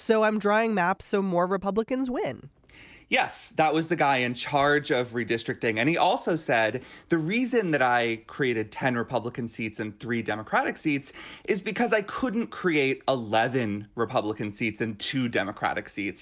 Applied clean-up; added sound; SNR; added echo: none; none; none; none.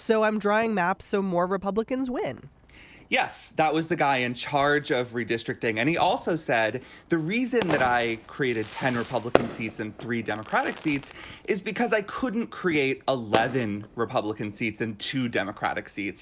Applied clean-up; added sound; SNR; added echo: none; Fireworks; 12 dB; none.